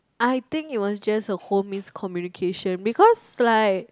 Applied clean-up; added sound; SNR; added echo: none; none; none; none.